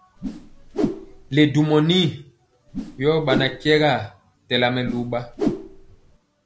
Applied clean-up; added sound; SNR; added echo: none; Whoosh, swoosh, swish; 7 dB; none.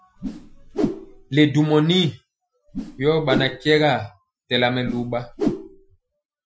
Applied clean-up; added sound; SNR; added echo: classical method Wiener filter.